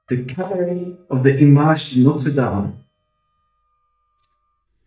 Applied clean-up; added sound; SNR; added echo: neural mask model DeepFilterNet 3.